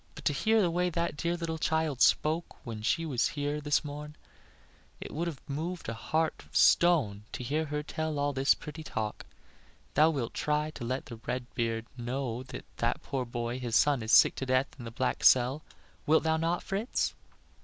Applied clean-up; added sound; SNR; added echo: none; none; none; none.